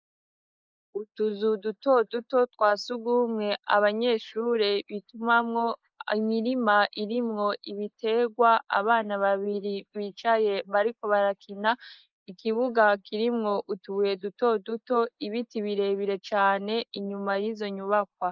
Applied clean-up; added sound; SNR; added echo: neural mask model Resemble Enhance denoiser.